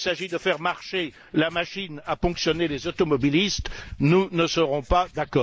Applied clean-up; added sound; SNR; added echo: neural mask model DeepFilterNet 3.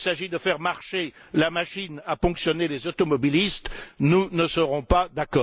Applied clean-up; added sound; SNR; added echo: none; none; none; none.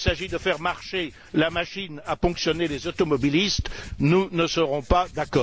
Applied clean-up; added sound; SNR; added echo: none; Writing; 14 dB; none.